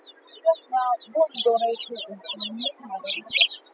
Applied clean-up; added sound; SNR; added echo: classical method spectral subtraction.